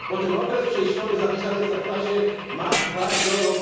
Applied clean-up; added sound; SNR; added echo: none; Glass / Engine / Car; 5 dB; reverberation time 1.3 s.